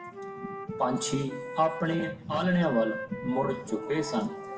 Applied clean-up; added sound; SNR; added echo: none; Wind instrument, woodwind instrument; 9 dB; reverberation time 0.7 s.